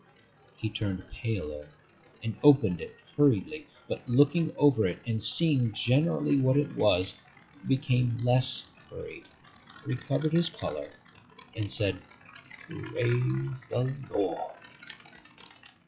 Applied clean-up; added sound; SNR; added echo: classical method WPE with log-MMSE.